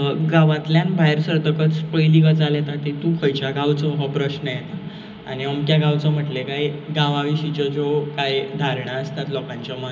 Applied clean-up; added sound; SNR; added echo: none; none; none; reverberation time 0.4 s.